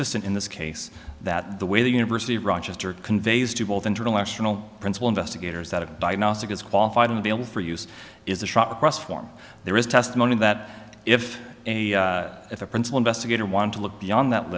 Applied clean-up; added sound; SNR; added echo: none; none; none; none.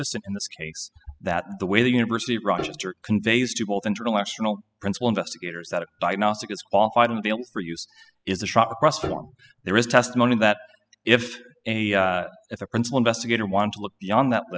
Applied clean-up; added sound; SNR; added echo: classical method spectral subtraction.